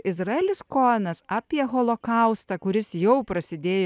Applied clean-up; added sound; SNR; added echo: none; none; none; none.